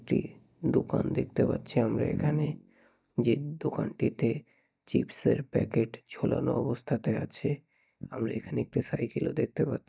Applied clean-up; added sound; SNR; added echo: neural mask model DeepFilterNet 3.